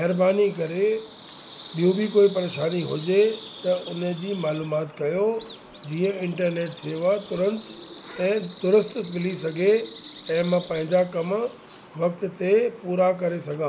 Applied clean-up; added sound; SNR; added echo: none; Bird vocalization, bird call, bird song; 15 dB; none.